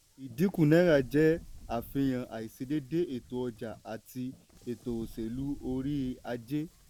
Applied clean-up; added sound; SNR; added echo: none; Wind; 19 dB; none.